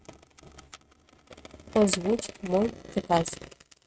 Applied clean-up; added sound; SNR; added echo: neural mask model RNNoise.